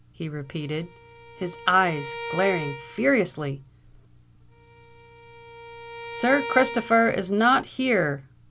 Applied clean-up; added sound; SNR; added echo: none; Bowed string instrument; 13 dB; none.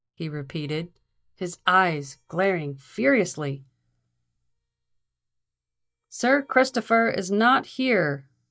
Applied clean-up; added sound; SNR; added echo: neural mask model DeepFilterNet 3.